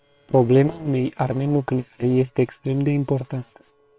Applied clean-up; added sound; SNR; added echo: neural separator model SepFormer WHAM!.